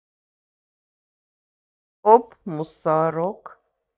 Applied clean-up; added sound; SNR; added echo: neural mask model DeepFilterNet 3.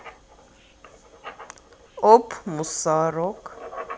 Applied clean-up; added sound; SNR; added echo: none; Writing; 18 dB; none.